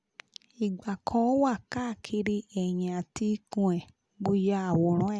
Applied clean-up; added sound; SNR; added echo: none; none; none; none.